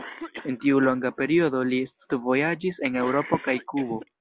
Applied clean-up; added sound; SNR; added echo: none; Cough; 18 dB; none.